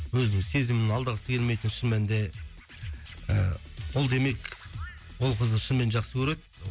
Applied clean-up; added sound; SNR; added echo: none; none; none; none.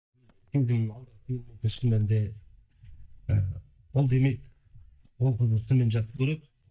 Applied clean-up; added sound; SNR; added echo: neural mask model DeepFilterNet 3.